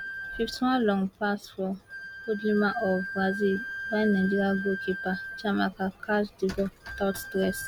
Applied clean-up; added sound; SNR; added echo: none; Wind instrument, woodwind instrument; 10 dB; none.